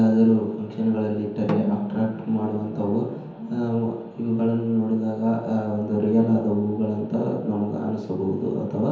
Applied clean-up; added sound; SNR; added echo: none; Snare drum; 9 dB; reverberation time 0.9 s.